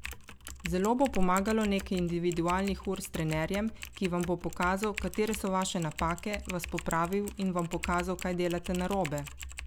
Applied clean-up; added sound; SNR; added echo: none; Typing; 12 dB; none.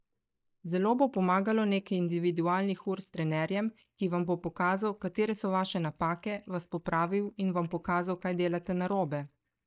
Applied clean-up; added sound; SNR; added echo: neural mask model DeepFilterNet 3.